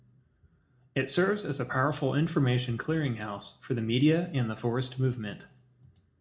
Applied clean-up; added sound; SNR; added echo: none; none; none; reverberation time 0.3 s.